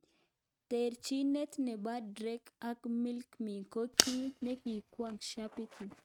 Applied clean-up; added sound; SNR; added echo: neural mask model RNNoise.